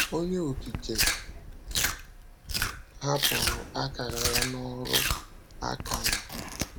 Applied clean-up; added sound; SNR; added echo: none; Chewing, mastication; -4 dB; none.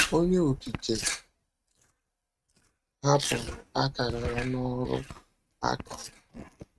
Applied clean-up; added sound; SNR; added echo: neural mask model RNNoise.